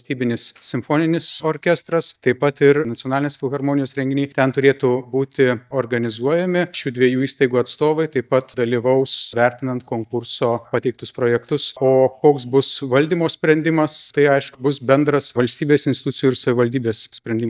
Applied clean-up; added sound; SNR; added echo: neural mask model DeepFilterNet 3.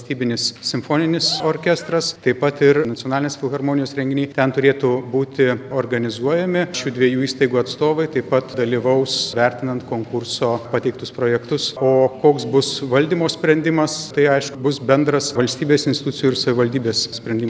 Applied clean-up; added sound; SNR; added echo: none; Cheering; 18 dB; none.